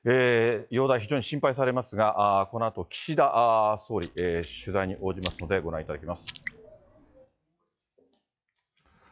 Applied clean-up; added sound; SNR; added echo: classical method log-MMSE.